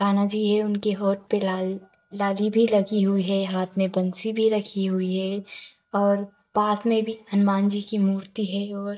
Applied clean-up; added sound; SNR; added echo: neural mask model DeepFilterNet 3.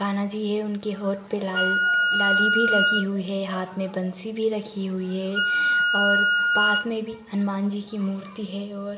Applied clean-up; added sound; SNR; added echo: none; Wind instrument, woodwind instrument; -4 dB; reverberation time 2.7 s.